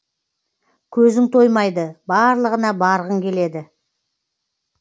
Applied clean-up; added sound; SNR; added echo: none; none; none; none.